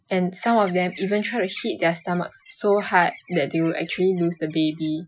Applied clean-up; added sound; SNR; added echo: classical method Wiener filter.